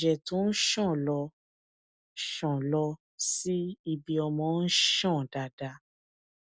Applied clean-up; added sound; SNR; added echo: none; none; none; none.